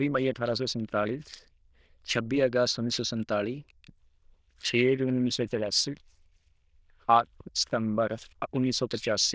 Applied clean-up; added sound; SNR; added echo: neural diffusion model UNIVERSE++.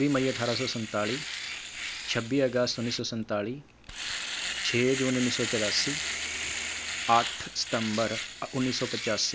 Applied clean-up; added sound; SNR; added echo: none; Domestic sounds, home sounds; 5 dB; none.